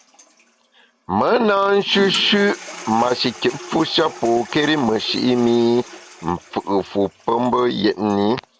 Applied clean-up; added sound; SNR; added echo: none; Toilet flush; 18 dB; none.